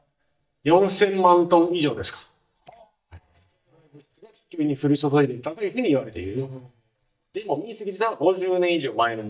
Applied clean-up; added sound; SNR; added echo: neural mask model DeepFilterNet 3.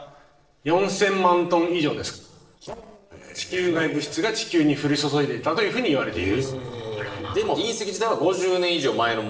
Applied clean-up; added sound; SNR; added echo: neural separator model SepFormer DNS4.